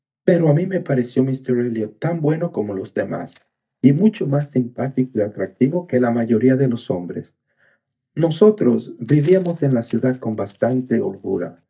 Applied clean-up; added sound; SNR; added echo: neural mask model DeepFilterNet 3.